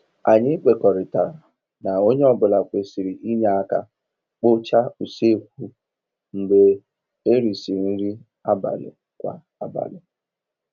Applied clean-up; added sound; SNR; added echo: none; none; none; none.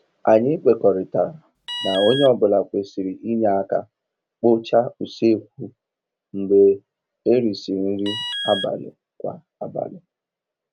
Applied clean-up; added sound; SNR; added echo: none; Alarm; 8 dB; none.